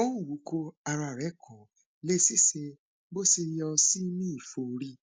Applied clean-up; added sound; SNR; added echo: none; none; none; none.